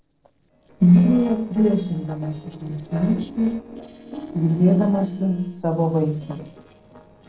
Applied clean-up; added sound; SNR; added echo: neural separator model SepFormer DNS4.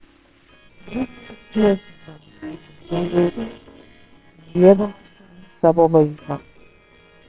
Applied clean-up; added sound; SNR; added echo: neural separator model SepFormer WHAMR!.